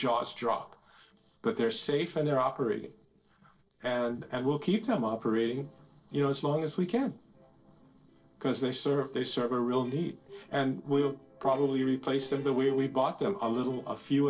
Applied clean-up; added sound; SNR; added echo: neural separator model SepFormer DNS4.